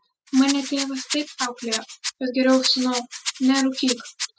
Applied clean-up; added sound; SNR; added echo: classical method spectral subtraction.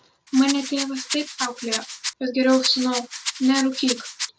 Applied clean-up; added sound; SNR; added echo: none; Rattle; 7 dB; none.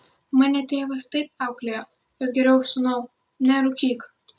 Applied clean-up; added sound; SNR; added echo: none; none; none; none.